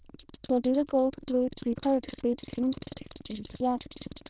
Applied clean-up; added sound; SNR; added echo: neural diffusion model UNIVERSE++.